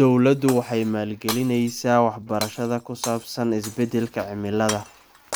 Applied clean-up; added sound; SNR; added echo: none; Shatter; 14 dB; none.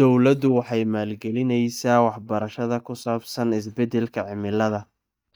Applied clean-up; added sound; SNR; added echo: neural mask model DeepFilterNet 3.